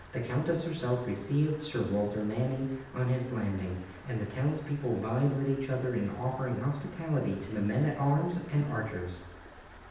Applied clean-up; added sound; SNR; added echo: none; Stream; 19 dB; reverberation time 0.9 s.